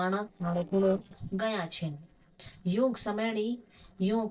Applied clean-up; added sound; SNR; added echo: neural separator model SepFormer DNS4.